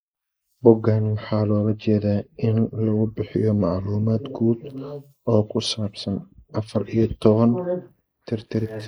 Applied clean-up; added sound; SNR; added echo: neural mask model Resemble Enhance denoiser.